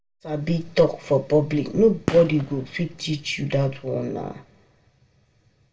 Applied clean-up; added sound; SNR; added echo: none; Gunshot, gunfire; 12 dB; reverberation time 0.2 s.